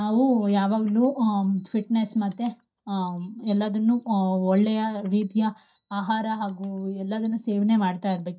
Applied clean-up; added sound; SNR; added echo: neural mask model DeepFilterNet 3.